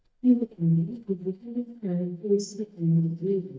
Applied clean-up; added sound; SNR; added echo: neural mask model DeepFilterNet 3.